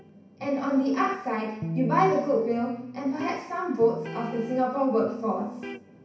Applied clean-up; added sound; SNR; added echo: none; Electric guitar; 11 dB; reverberation time 0.6 s.